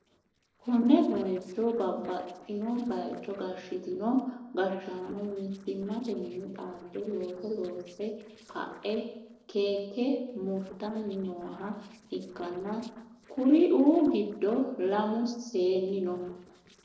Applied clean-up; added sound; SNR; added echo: neural separator model SepFormer DNS4.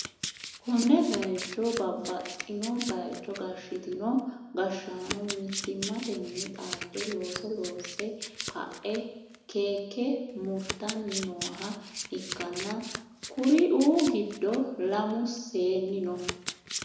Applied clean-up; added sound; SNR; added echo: none; Domestic sounds, home sounds; 10 dB; reverberation time 0.9 s.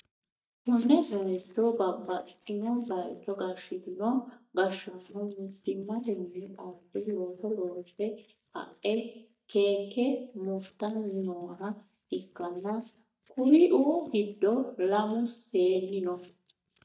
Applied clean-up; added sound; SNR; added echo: neural mask model DeepFilterNet 3.